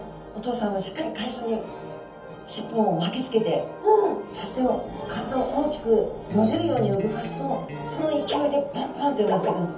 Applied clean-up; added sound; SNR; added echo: none; Electric guitar; 9 dB; reverberation time 0.7 s.